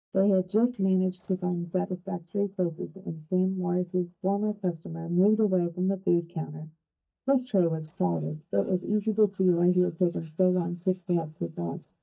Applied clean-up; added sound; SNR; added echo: neural mask model DeepFilterNet 3.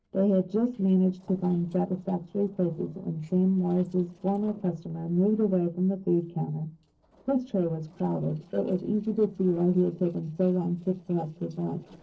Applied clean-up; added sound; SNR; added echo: neural separator model SepFormer DNS4.